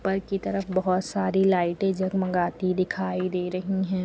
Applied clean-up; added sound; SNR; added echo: none; none; none; none.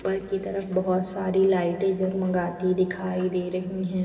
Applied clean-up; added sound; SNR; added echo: none; none; none; reverberation time 2.7 s.